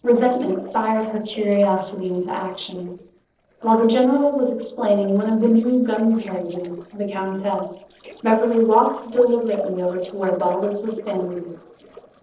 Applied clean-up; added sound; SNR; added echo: neural separator model SepFormer DNS4.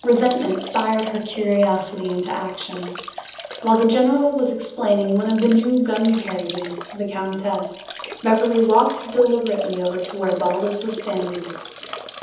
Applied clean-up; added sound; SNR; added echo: none; Drip / Trickle, dribble / Bathtub (filling or washing); 15 dB; reverberation time 1.3 s.